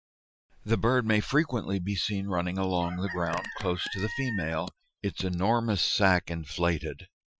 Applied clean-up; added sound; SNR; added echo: classical method Wiener filter.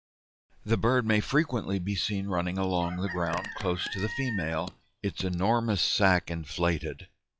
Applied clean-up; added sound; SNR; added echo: classical method log-MMSE.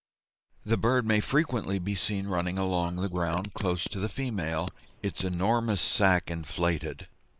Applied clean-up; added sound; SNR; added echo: neural mask model Resemble Enhance denoiser.